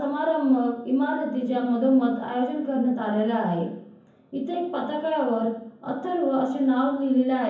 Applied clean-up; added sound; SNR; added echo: none; none; none; reverberation time 0.7 s.